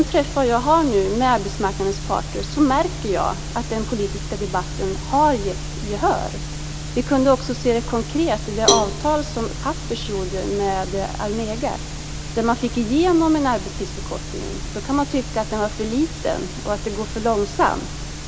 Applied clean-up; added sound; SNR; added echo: none; Cowbell; 5 dB; none.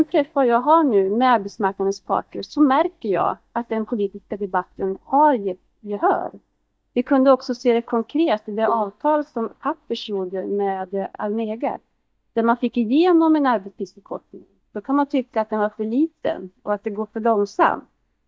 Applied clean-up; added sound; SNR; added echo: neural mask model DeepFilterNet 3.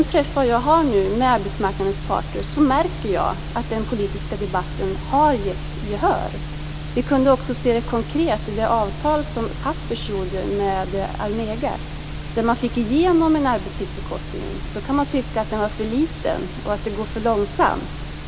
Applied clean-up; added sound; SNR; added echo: none; none; none; none.